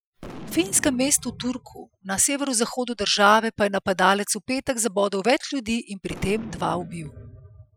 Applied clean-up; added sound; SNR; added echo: classical method Wiener filter.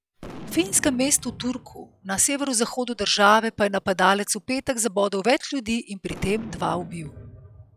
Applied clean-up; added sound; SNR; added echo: classical method log-MMSE.